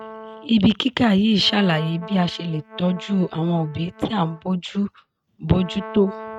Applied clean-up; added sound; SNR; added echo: neural mask model RNNoise.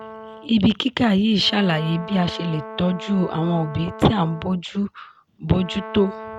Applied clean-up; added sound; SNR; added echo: none; Brass instrument; 15 dB; none.